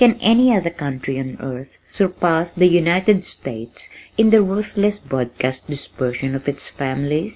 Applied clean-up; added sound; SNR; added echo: none; none; none; none.